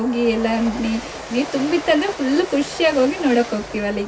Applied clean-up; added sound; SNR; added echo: none; Train; 12 dB; reverberation time 0.2 s.